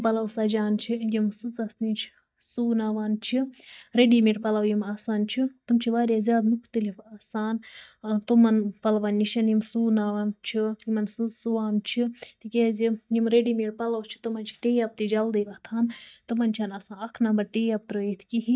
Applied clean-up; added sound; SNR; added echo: neural mask model DeepFilterNet 3.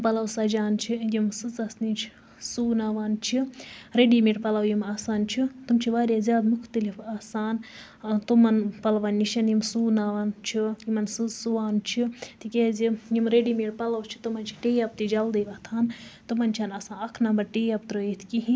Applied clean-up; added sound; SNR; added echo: none; none; none; none.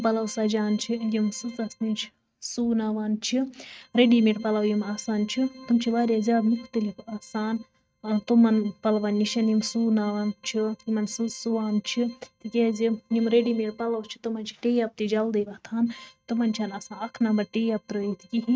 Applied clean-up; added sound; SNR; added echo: neural mask model RNNoise.